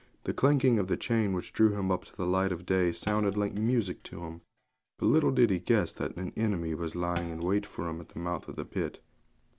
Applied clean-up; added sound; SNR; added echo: none; Thump, thud; 19 dB; none.